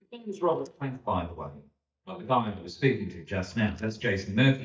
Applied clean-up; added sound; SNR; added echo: neural mask model DeepFilterNet 3.